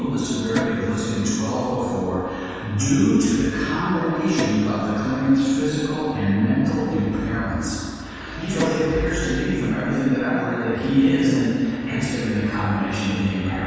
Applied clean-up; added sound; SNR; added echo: none; Guitar; 12 dB; reverberation time 2.1 s.